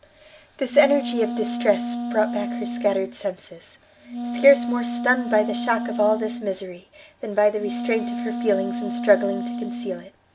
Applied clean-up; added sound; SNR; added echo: none; Wind instrument, woodwind instrument; 6 dB; none.